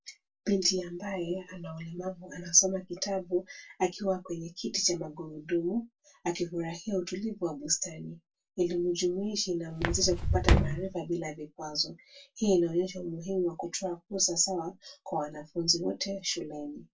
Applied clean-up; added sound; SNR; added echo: none; Walk, footsteps; -5 dB; reverberation time 0.1 s.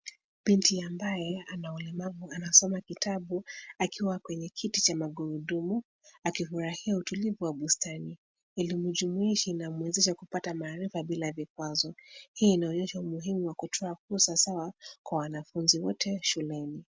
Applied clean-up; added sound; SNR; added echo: none; none; none; none.